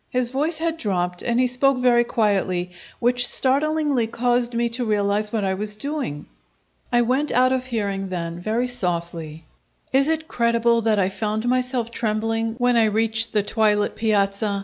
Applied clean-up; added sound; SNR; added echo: none; none; none; none.